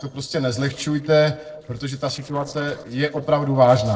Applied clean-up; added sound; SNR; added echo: neural separator model SepFormer DNS4.